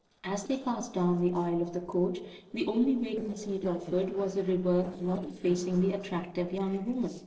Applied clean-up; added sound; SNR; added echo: neural separator model SepFormer DNS4.